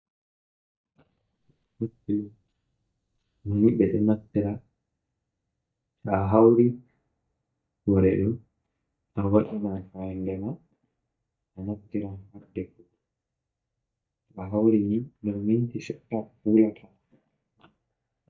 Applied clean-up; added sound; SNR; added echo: neural mask model DeepFilterNet 3.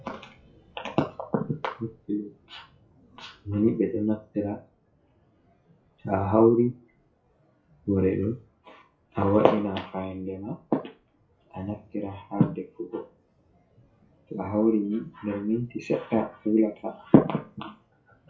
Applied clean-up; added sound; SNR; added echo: classical method WPE with log-MMSE.